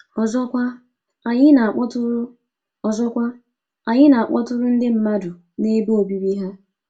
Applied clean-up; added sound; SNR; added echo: none; none; none; reverberation time 0.2 s.